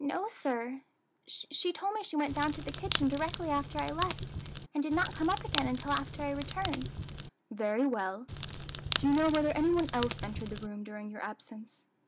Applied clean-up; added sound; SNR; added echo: none; Crackle; 2 dB; none.